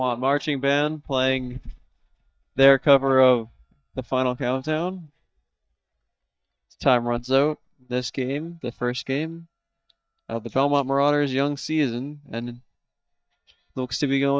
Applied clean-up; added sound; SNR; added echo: neural mask model DeepFilterNet 3.